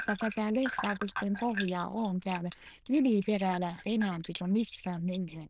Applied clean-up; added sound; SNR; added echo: neural diffusion model UNIVERSE++.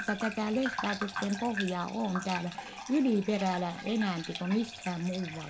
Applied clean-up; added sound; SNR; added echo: none; Bathtub (filling or washing) / Gurgling; 9 dB; none.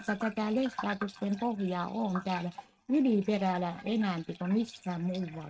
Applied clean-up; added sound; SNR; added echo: neural mask model RNNoise.